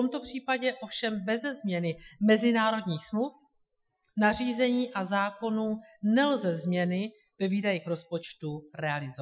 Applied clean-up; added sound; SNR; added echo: classical method Wiener filter.